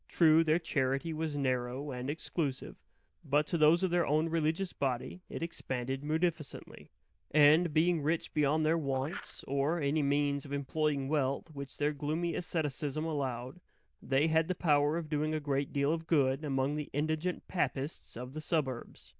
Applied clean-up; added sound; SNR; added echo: neural diffusion model UNIVERSE++.